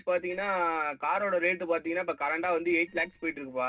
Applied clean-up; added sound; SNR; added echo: neural separator model SepFormer DNS4.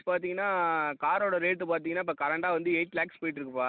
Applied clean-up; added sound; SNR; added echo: none; none; none; none.